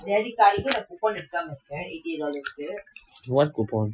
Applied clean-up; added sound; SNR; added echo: classical method Wiener filter.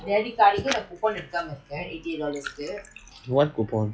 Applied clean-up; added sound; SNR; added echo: classical method log-MMSE.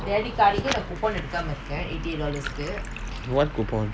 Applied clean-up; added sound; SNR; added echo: none; Bathtub (filling or washing) / Water; 18 dB; none.